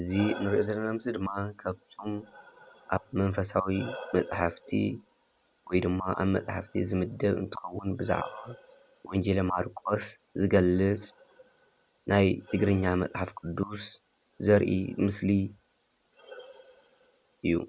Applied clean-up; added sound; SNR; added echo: none; Breathing; 20 dB; none.